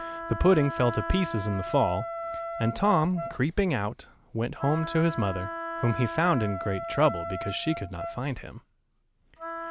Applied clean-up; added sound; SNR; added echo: none; Wind instrument, woodwind instrument; 9 dB; none.